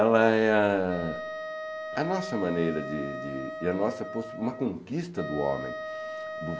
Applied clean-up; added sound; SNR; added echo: none; Wind instrument, woodwind instrument; 9 dB; none.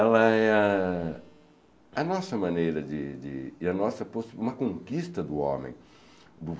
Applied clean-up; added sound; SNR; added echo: none; none; none; none.